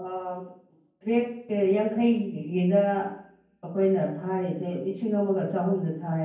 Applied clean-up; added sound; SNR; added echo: none; none; none; reverberation time 0.9 s.